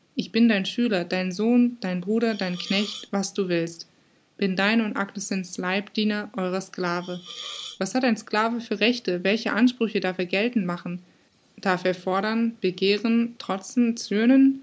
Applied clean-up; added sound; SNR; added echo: none; Hiss; 15 dB; none.